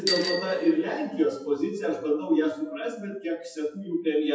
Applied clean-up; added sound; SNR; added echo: classical method WPE with log-MMSE.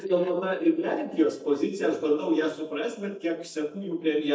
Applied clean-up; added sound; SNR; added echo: neural mask model DeepFilterNet 3.